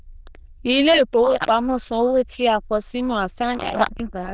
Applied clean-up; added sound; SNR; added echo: neural diffusion model UNIVERSE++.